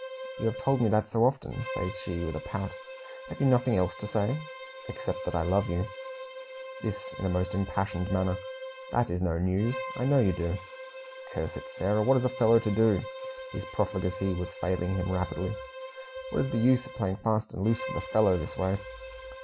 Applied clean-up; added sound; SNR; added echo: none; Bowed string instrument; 12 dB; none.